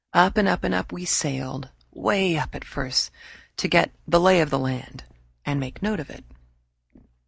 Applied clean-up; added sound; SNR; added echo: none; none; none; none.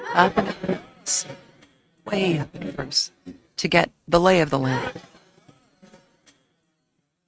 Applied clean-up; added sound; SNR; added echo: neural mask model RNNoise.